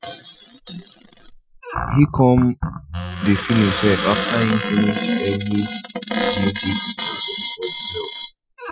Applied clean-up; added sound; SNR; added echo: classical method Wiener filter.